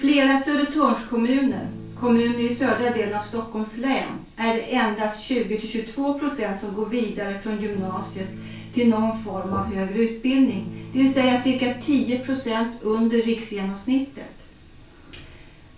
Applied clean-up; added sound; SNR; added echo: none; Electric guitar / Strum; 15 dB; reverberation time 0.3 s.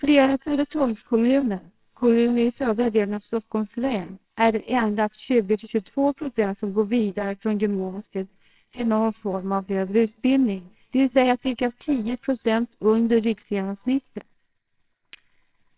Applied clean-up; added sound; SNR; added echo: neural separator model SepFormer WHAMR!.